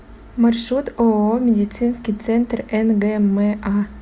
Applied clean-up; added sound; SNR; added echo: none; none; none; none.